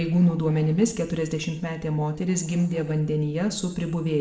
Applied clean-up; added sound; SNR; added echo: neural separator model SepFormer DNS4.